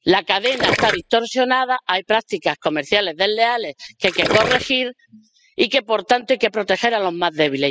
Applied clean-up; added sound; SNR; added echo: classical method spectral subtraction.